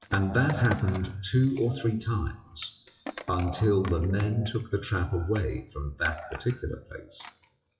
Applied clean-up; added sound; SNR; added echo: classical method WPE with log-MMSE.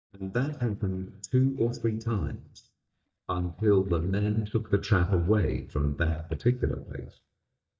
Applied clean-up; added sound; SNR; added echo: neural mask model DeepFilterNet 3.